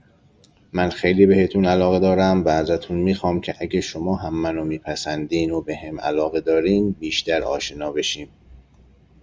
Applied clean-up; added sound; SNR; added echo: none; none; none; none.